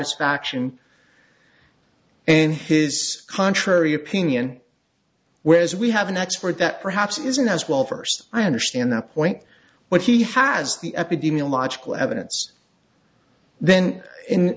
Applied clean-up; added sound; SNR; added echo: none; none; none; none.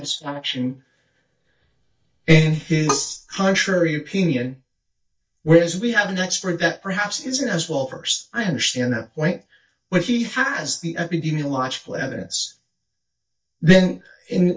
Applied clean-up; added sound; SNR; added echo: neural mask model DeepFilterNet 3.